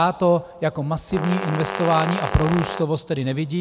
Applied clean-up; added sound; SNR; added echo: none; Brass instrument; 7 dB; none.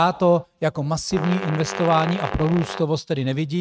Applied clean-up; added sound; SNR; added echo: neural mask model RNNoise.